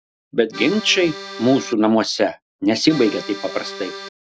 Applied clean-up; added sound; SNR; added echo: none; Accordion; 12 dB; none.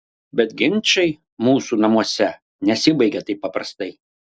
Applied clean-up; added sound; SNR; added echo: none; none; none; none.